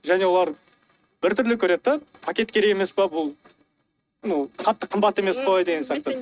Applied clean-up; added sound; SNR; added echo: neural mask model RNNoise.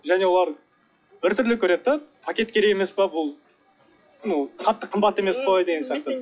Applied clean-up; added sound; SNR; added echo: classical method log-MMSE.